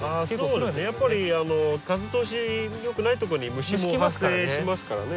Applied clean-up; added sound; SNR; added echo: none; none; none; none.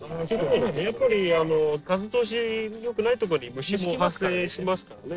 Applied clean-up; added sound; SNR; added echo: neural separator model SepFormer DNS4.